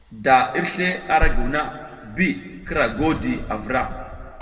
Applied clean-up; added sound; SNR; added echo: none; Wind; 5 dB; reverberation time 1.6 s.